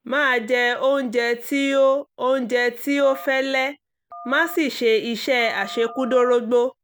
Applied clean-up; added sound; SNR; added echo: none; Telephone; 19 dB; none.